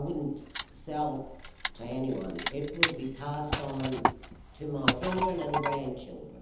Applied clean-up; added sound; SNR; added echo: none; Wood; -3 dB; reverberation time 0.9 s.